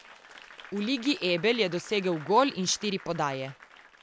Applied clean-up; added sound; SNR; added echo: none; Applause / Crowd; 19 dB; none.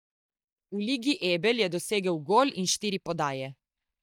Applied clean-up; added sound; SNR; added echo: neural mask model DeepFilterNet 3.